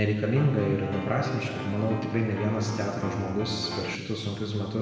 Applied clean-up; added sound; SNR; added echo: none; Piano; 8 dB; reverberation time 1.6 s.